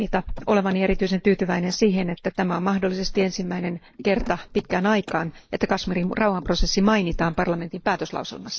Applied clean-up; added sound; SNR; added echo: neural mask model Resemble Enhance denoiser.